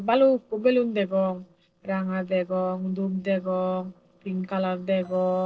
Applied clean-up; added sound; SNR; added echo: neural separator model SepFormer DNS4.